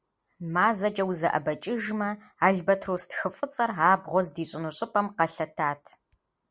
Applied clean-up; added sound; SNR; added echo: none; none; none; none.